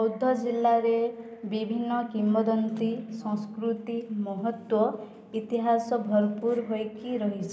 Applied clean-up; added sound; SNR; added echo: none; none; none; none.